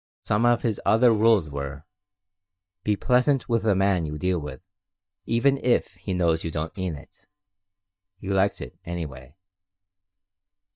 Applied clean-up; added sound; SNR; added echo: neural mask model DeepFilterNet 3.